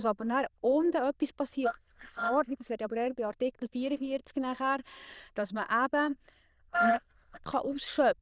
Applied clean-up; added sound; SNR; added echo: neural diffusion model UNIVERSE++.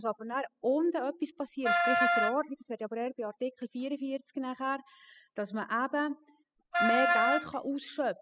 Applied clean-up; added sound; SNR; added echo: classical method spectral subtraction.